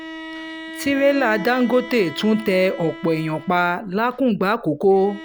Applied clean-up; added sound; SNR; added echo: none; Bowed string instrument; 15 dB; none.